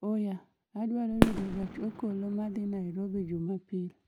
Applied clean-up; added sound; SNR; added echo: none; Fireworks; 0 dB; none.